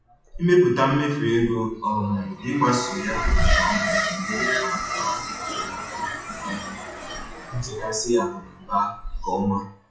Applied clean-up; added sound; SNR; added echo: classical method WPE with log-MMSE.